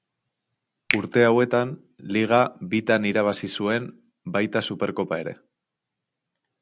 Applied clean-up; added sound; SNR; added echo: none; Finger snapping; 11 dB; none.